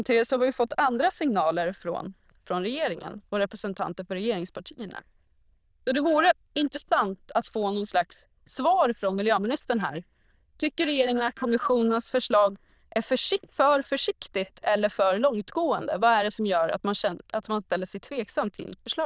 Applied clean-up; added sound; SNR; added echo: neural diffusion model UNIVERSE++.